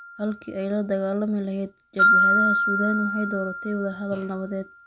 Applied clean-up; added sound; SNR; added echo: none; Glockenspiel; -2 dB; none.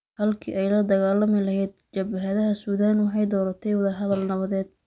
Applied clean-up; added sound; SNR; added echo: none; none; none; none.